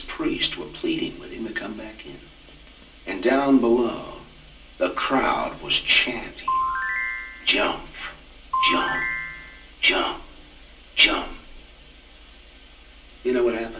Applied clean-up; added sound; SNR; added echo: none; Ringtone / Chime; 2 dB; reverberation time 0.3 s.